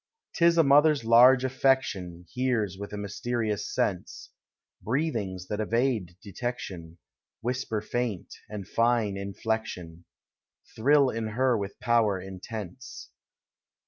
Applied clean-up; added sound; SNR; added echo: none; none; none; none.